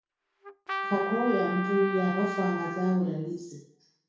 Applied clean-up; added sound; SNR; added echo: none; Trumpet; 6 dB; reverberation time 0.6 s.